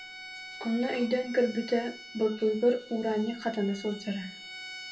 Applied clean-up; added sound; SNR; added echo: none; Bowed string instrument; 15 dB; reverberation time 0.3 s.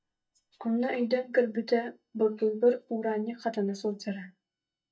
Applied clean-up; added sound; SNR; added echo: neural mask model DeepFilterNet 3.